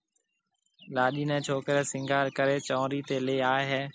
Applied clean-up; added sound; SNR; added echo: none; none; none; none.